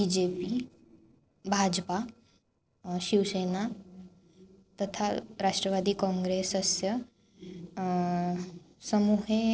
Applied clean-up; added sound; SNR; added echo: neural separator model SepFormer DNS4.